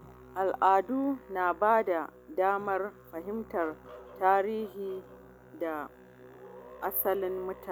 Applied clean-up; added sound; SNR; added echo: none; Musical instrument; 19 dB; none.